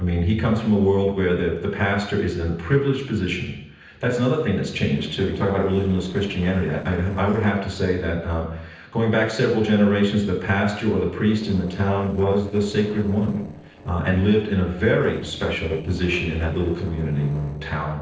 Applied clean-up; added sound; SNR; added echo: neural separator model SepFormer DNS4.